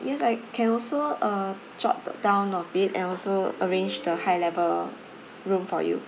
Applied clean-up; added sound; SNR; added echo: none; Ringtone; 16 dB; none.